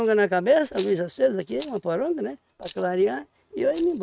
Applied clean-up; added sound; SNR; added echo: neural mask model RNNoise.